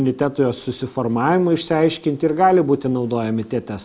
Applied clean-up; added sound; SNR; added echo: none; none; none; none.